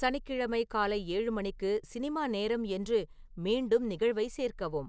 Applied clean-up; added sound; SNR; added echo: none; none; none; none.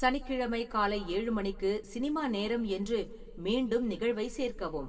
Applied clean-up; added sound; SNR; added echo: none; none; none; reverberation time 1.2 s.